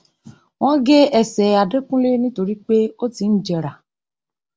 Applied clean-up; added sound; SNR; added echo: none; none; none; none.